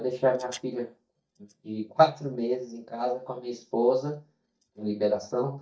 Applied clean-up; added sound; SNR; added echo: neural mask model DeepFilterNet 3.